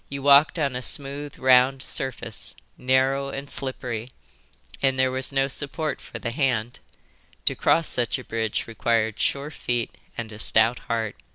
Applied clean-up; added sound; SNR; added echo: none; none; none; none.